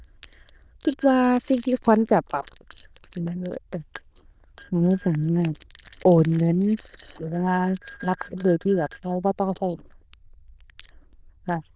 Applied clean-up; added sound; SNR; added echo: neural diffusion model UNIVERSE++.